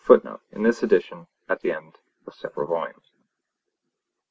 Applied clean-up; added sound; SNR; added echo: none; none; none; none.